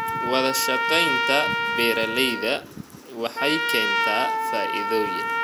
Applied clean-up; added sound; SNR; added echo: none; Trumpet; -1 dB; none.